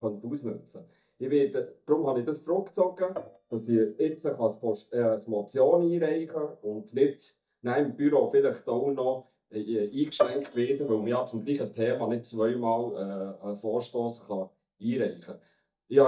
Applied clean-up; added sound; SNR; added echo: neural mask model DeepFilterNet 3.